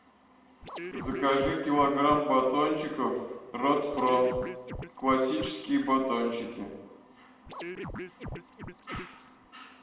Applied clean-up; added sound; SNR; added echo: none; Scratching (performance technique); 12 dB; reverberation time 1.0 s.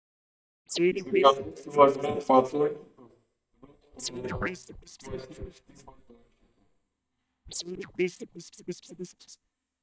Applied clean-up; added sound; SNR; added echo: neural mask model DeepFilterNet 3.